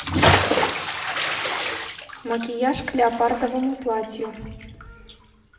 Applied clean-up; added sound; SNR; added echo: none; Bathtub (filling or washing) / Splash, splatter; -2 dB; reverberation time 1.2 s.